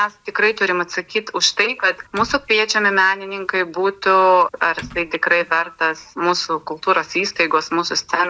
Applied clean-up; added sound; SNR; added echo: none; Typing; 18 dB; none.